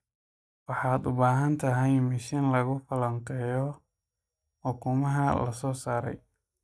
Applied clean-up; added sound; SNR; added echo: neural mask model DeepFilterNet 3.